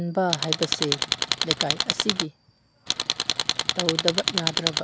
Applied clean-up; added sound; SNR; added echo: none; Tools; -4 dB; none.